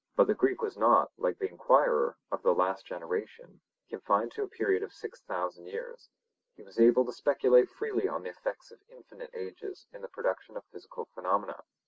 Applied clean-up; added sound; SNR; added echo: none; none; none; none.